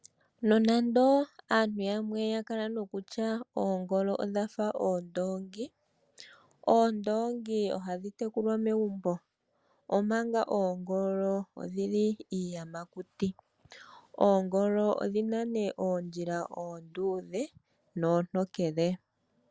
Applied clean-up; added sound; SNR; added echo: none; none; none; none.